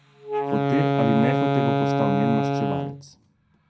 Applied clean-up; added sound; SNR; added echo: none; Wind instrument, woodwind instrument; -4 dB; reverberation time 0.2 s.